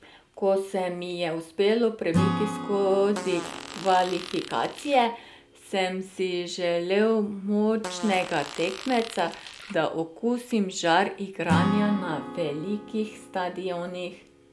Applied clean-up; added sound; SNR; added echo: none; Fart + Acoustic guitar / Strum; 9 dB; none.